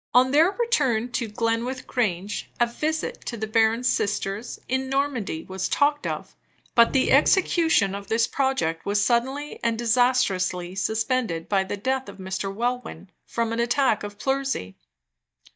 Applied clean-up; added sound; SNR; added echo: neural mask model DeepFilterNet 3.